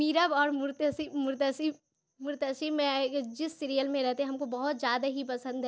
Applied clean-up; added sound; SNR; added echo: none; none; none; none.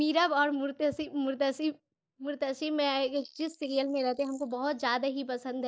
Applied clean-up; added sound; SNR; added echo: neural mask model Resemble Enhance denoiser.